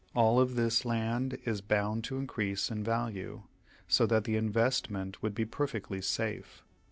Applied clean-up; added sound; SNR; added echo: none; none; none; none.